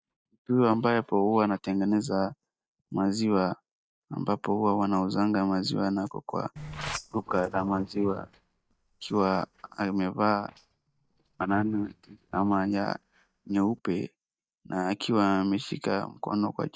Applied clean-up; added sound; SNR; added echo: neural mask model DeepFilterNet 3.